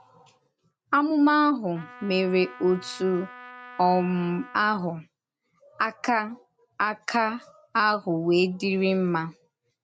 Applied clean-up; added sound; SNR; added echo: none; Trumpet; 19 dB; none.